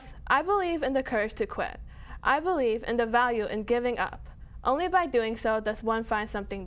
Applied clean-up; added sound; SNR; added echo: none; none; none; none.